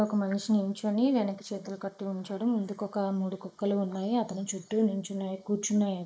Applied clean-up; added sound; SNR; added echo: neural mask model Resemble Enhance denoiser.